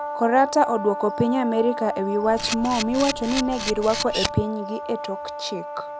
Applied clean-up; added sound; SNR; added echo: none; Camera + Brass instrument; 7 dB; none.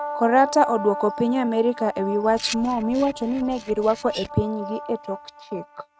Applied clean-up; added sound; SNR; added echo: neural mask model RNNoise.